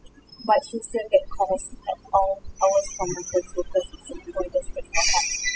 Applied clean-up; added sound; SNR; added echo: classical method spectral subtraction.